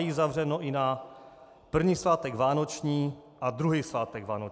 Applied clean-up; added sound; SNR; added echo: none; none; none; none.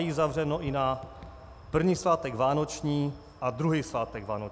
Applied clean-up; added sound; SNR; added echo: none; Raindrop / Drip + Wind; 19 dB; none.